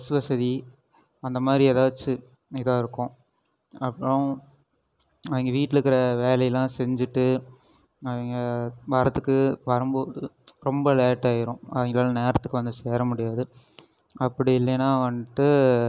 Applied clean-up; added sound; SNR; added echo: none; none; none; none.